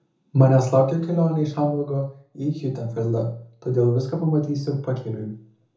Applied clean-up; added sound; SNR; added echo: none; none; none; reverberation time 0.6 s.